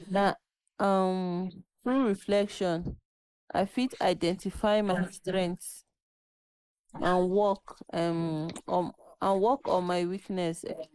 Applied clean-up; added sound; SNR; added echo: neural mask model Resemble Enhance denoiser.